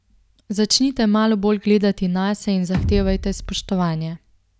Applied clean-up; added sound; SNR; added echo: none; Bass drum; 6 dB; none.